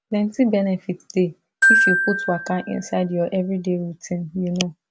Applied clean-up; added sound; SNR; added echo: none; Glockenspiel; 0 dB; none.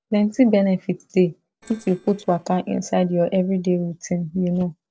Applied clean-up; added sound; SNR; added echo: neural separator model SepFormer DNS4.